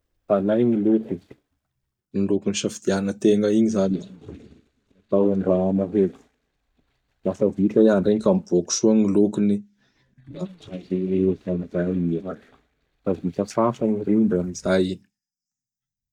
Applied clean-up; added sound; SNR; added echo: neural mask model DeepFilterNet 3.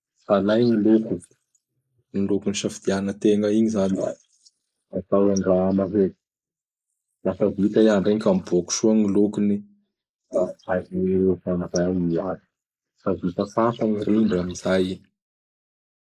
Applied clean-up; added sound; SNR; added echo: neural mask model Resemble Enhance denoiser.